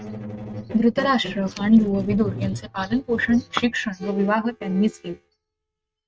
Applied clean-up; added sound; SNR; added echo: neural mask model RNNoise.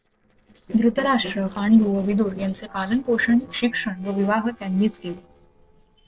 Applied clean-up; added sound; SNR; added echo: neural separator model SepFormer DNS4.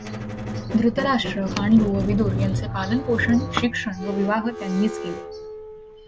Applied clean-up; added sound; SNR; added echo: none; Squeak; 6 dB; none.